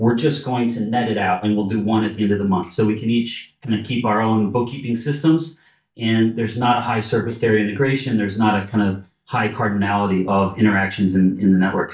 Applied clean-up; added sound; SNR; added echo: neural mask model DeepFilterNet 3.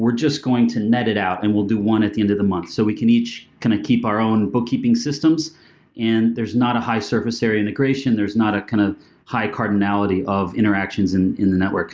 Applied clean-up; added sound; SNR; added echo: none; none; none; none.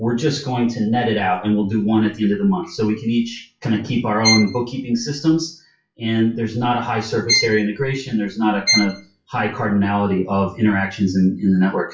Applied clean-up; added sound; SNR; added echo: classical method WPE with log-MMSE.